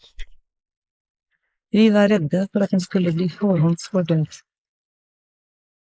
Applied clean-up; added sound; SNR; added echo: neural mask model Resemble Enhance denoiser.